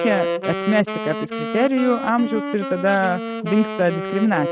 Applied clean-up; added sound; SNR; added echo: neural mask model RNNoise.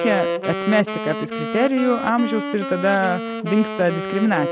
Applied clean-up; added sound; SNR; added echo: none; Wind instrument, woodwind instrument; 5 dB; none.